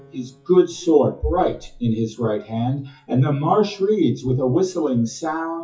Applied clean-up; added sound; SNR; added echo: classical method WPE with log-MMSE.